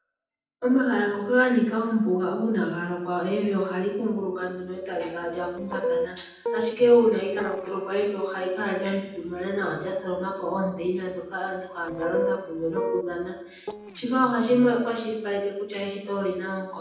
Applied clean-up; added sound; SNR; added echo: neural separator model SepFormer DNS4.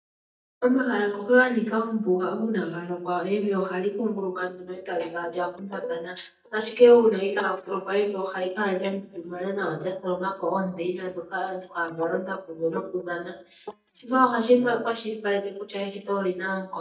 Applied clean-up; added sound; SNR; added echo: neural mask model DeepFilterNet 3.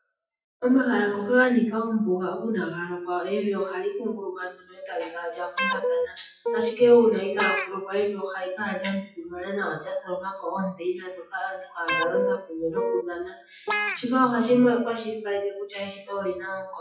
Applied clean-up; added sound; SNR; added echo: classical method WPE with log-MMSE.